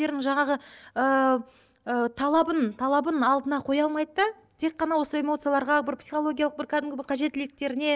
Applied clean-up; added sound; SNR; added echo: none; none; none; none.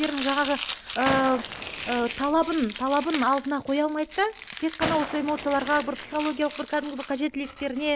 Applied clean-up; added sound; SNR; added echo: none; Domestic sounds, home sounds + Gunshot, gunfire; 10 dB; none.